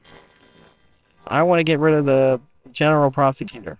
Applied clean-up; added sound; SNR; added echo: neural separator model SepFormer WHAMR!.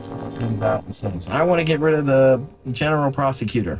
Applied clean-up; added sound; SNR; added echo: neural separator model SepFormer DNS4.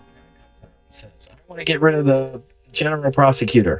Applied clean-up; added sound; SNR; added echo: neural mask model DeepFilterNet 3.